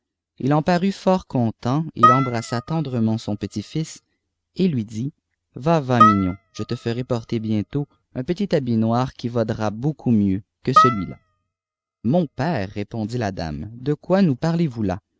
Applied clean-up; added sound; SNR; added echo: neural mask model RNNoise.